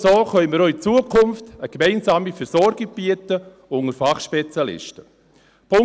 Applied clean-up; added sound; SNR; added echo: none; none; none; none.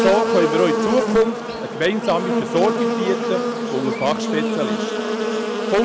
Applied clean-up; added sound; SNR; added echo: none; Buzz; 0 dB; none.